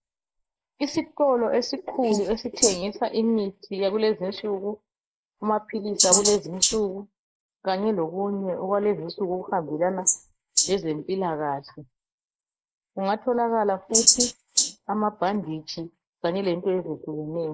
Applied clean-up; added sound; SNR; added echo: neural mask model Resemble Enhance denoiser.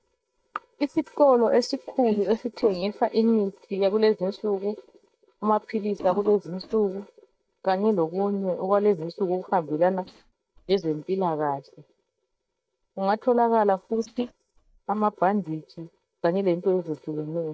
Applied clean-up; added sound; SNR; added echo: neural mask model DeepFilterNet 3.